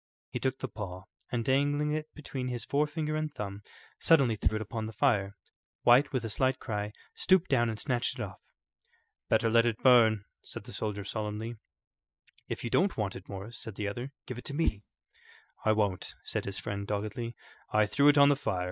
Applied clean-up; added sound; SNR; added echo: neural mask model DeepFilterNet 3.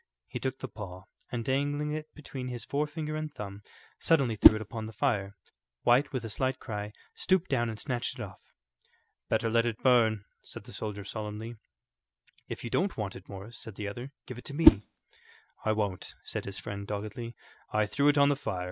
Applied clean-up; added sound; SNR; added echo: none; Whoosh, swoosh, swish; -3 dB; none.